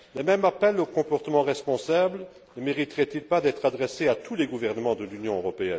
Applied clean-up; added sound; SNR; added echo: none; none; none; none.